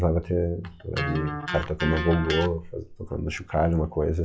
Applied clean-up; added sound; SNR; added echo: classical method log-MMSE.